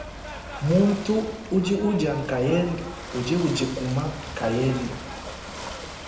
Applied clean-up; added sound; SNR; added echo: none; Ocean / Boat, Water vehicle; 11 dB; reverberation time 0.8 s.